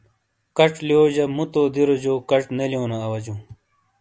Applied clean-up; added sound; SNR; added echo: none; none; none; none.